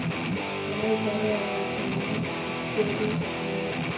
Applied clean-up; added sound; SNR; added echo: none; Guitar; -3 dB; reverberation time 0.7 s.